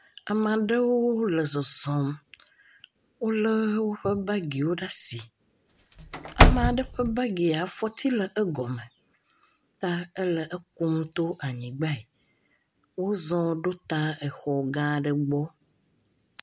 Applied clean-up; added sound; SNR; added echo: none; Slam / Wood; -5 dB; none.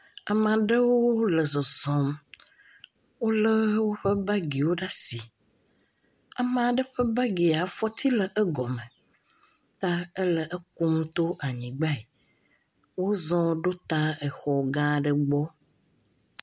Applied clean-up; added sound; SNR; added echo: none; none; none; none.